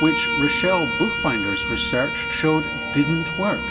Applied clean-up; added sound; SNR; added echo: none; Bowed string instrument; 3 dB; reverberation time 1.8 s.